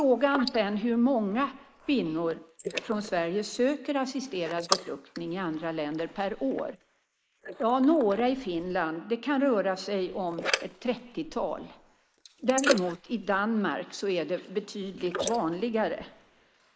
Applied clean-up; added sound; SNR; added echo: neural mask model Resemble Enhance denoiser.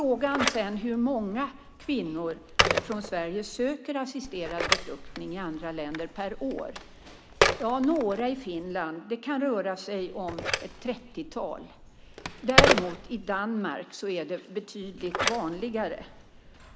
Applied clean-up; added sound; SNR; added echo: none; Telephone; 0 dB; none.